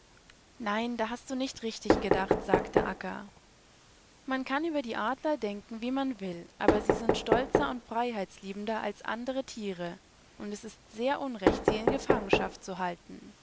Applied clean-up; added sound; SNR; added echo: none; Knock; -1 dB; none.